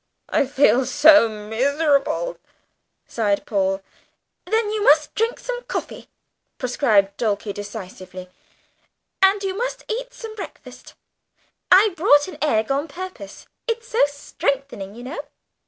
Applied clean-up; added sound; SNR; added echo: none; none; none; none.